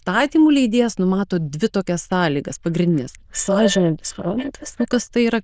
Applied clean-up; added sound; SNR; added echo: neural diffusion model UNIVERSE++.